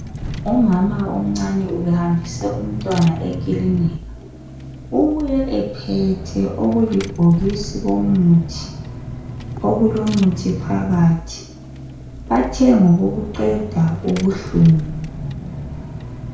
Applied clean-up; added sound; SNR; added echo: none; Engine / Car; 10 dB; reverberation time 0.6 s.